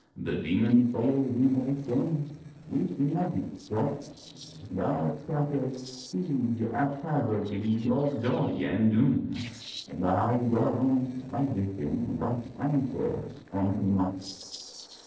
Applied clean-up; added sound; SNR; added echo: neural separator model SepFormer DNS4.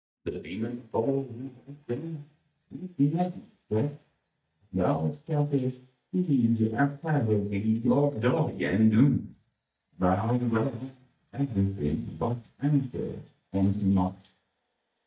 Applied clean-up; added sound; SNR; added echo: neural mask model DeepFilterNet 3.